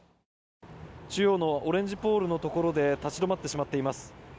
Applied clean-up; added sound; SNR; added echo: none; none; none; none.